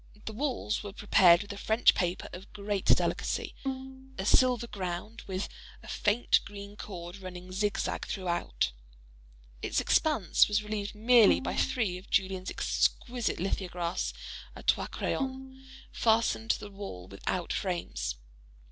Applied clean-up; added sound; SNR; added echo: none; Bowed string instrument; 10 dB; none.